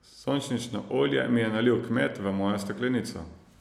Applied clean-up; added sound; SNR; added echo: none; none; none; none.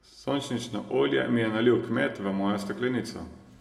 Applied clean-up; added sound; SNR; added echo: none; none; none; reverberation time 1.1 s.